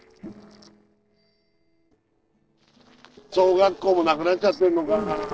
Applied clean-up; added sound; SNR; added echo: neural separator model SepFormer DNS4.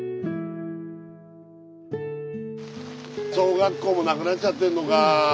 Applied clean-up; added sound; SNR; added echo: none; none; none; none.